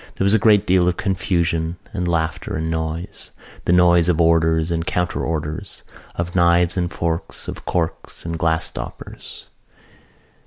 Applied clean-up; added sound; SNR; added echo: none; none; none; none.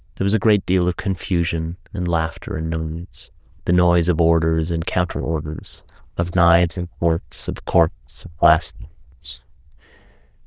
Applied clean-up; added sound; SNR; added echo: neural diffusion model UNIVERSE++.